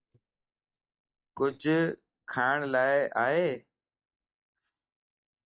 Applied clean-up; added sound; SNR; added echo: neural mask model DeepFilterNet 3.